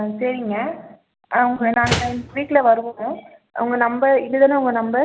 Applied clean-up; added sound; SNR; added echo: none; Slam; 7 dB; none.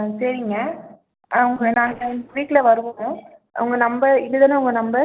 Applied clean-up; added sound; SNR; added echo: neural separator model SepFormer DNS4.